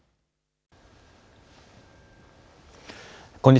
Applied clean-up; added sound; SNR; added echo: none; none; none; none.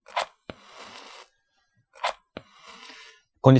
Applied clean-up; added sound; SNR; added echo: classical method Wiener filter.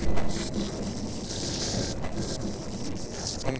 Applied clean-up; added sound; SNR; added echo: neural separator model SepFormer DNS4.